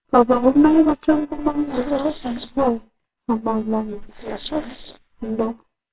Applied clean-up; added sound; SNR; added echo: neural separator model SepFormer WHAMR!.